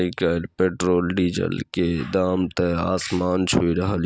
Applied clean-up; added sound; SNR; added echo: none; none; none; none.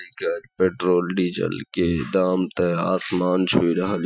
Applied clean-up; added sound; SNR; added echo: classical method Wiener filter.